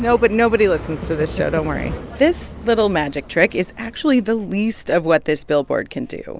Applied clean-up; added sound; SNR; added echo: none; none; none; none.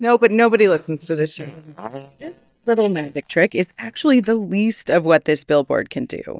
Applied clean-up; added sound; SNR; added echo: neural mask model DeepFilterNet 3.